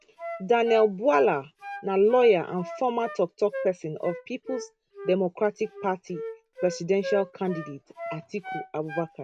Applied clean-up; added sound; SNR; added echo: none; Wind instrument, woodwind instrument; 13 dB; none.